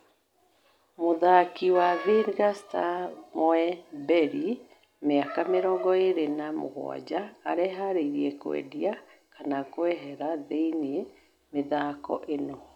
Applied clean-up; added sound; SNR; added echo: none; Wind instrument, woodwind instrument; 13 dB; none.